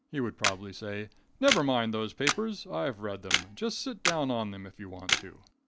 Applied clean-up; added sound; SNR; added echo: none; Camera; 2 dB; none.